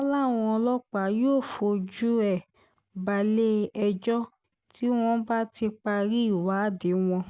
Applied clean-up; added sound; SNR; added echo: none; none; none; none.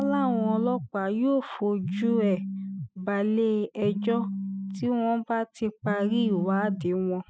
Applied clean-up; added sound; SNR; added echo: classical method spectral subtraction.